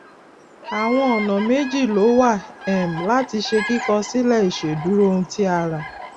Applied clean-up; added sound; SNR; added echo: none; Bird vocalization, bird call, bird song; 13 dB; none.